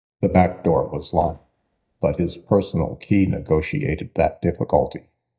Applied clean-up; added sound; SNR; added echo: neural mask model DeepFilterNet 3.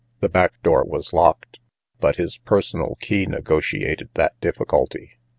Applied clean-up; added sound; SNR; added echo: none; none; none; none.